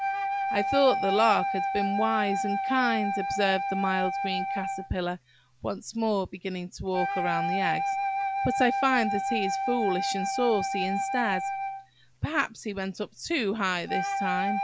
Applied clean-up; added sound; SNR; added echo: none; Wind instrument, woodwind instrument; 1 dB; none.